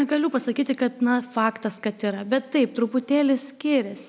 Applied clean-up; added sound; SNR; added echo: none; none; none; none.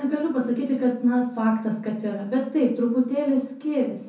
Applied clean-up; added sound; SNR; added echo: none; none; none; reverberation time 0.6 s.